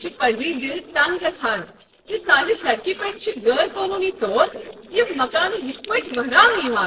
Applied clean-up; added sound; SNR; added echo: neural separator model SepFormer DNS4.